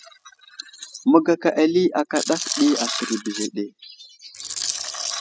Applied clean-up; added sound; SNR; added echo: classical method spectral subtraction.